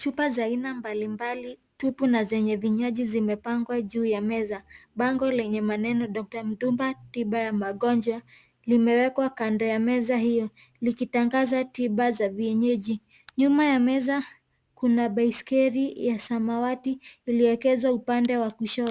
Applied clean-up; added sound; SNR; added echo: none; none; none; none.